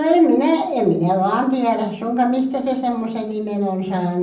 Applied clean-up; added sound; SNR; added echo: none; none; none; reverberation time 0.6 s.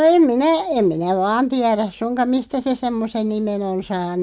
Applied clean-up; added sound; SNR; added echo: none; none; none; none.